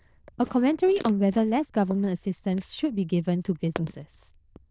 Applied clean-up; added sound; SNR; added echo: neural diffusion model UNIVERSE++.